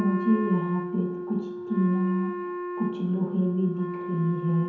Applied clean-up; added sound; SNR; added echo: none; Wind instrument, woodwind instrument; 7 dB; reverberation time 0.9 s.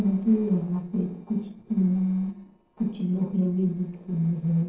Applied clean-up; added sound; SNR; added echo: neural separator model SepFormer DNS4.